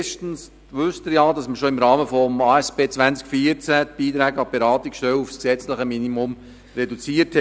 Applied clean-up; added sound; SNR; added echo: none; none; none; none.